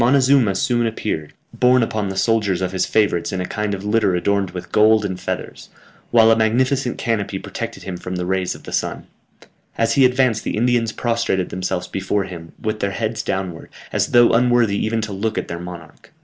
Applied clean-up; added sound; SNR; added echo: none; none; none; none.